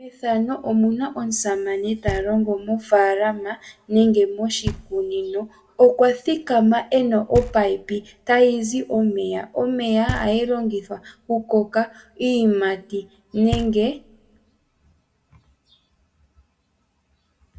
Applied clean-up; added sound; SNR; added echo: none; Knock; 16 dB; reverberation time 0.3 s.